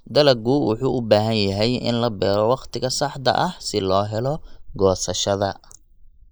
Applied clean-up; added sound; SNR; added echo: neural mask model Resemble Enhance denoiser.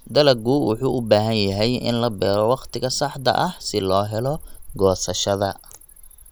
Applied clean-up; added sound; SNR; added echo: none; Cricket; 20 dB; none.